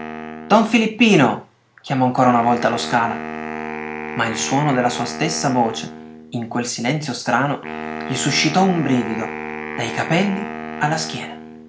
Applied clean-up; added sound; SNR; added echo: none; Wind instrument, woodwind instrument; 10 dB; none.